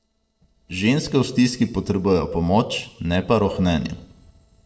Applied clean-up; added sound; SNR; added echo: neural separator model SepFormer DNS4.